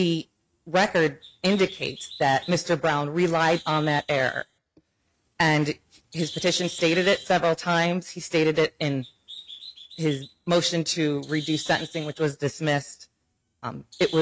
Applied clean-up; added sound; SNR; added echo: neural mask model RNNoise.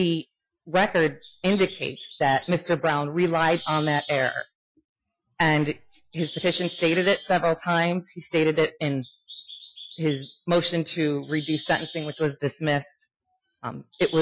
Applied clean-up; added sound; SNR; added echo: classical method Wiener filter.